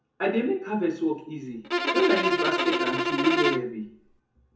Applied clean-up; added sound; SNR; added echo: none; Bowed string instrument; -2 dB; reverberation time 0.6 s.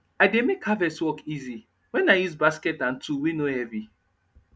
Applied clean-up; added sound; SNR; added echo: none; none; none; none.